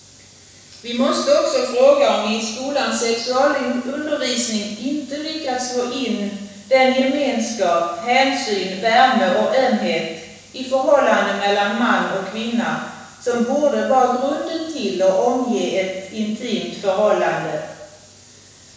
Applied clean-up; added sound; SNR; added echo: none; none; none; reverberation time 1.1 s.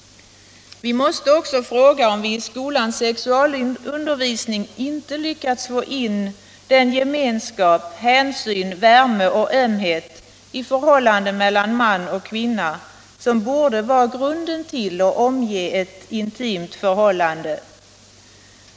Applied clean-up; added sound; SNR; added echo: none; none; none; none.